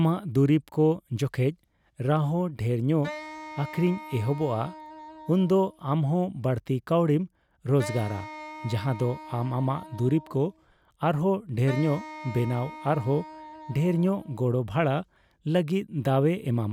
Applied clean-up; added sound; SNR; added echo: none; Wind instrument, woodwind instrument; 16 dB; none.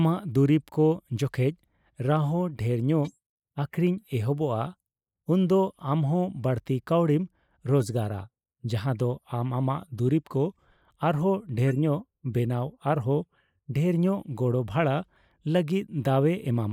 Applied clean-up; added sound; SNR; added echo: neural mask model Resemble Enhance denoiser.